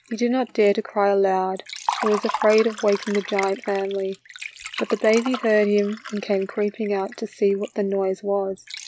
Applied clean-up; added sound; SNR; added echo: none; Liquid; 12 dB; none.